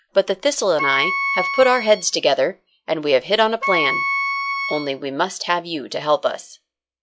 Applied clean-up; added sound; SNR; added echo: classical method log-MMSE.